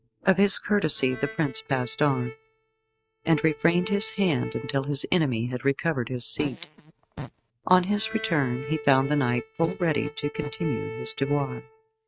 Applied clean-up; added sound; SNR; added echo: neural mask model RNNoise.